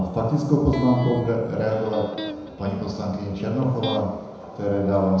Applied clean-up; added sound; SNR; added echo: none; Electric guitar; 12 dB; reverberation time 1.0 s.